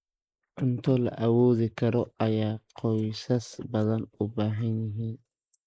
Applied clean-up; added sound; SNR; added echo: neural mask model Resemble Enhance denoiser.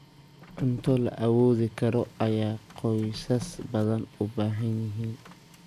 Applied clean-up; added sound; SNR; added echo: none; Printer; 20 dB; none.